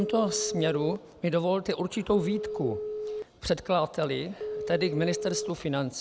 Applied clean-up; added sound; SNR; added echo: none; Telephone; 7 dB; none.